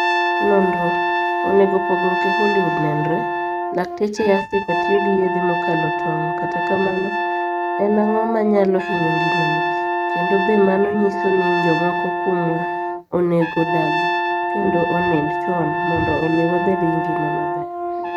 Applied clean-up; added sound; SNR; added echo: neural mask model RNNoise.